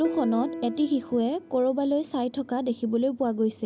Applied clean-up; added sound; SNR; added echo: none; Piano; 13 dB; none.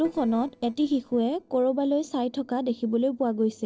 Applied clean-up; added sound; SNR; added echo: neural separator model SepFormer DNS4.